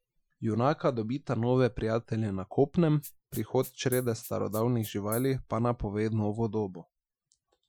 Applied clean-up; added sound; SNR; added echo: classical method Wiener filter.